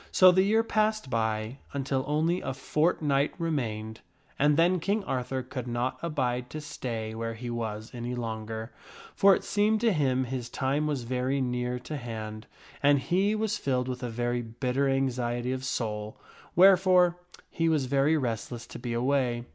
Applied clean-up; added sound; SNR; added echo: none; none; none; none.